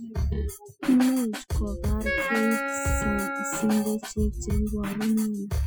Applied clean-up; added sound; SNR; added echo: classical method Wiener filter.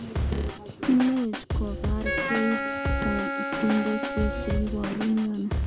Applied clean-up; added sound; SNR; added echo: none; Wind instrument, woodwind instrument + Drum kit; 1 dB; none.